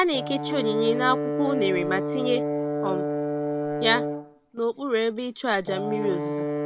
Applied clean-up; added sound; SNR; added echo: none; Brass instrument; 2 dB; none.